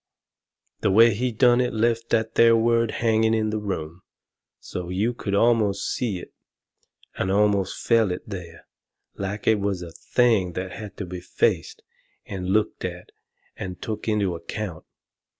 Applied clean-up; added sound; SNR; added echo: none; none; none; none.